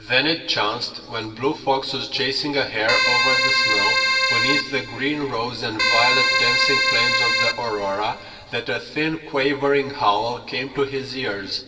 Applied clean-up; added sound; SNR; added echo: none; Keyboard (musical); -3 dB; reverberation time 1.9 s.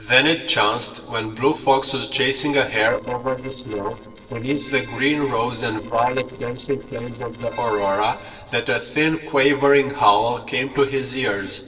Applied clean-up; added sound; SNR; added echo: neural separator model SepFormer DNS4.